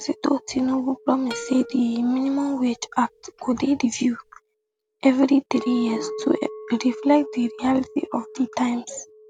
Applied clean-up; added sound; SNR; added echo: none; Chink, clink + Plucked string instrument; 15 dB; none.